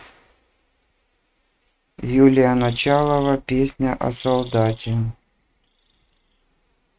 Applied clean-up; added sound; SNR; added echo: neural mask model RNNoise.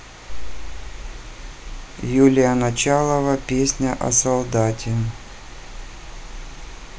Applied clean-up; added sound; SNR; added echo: none; none; none; none.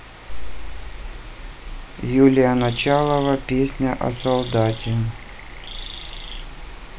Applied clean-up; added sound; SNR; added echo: none; Chirp, tweet; 18 dB; none.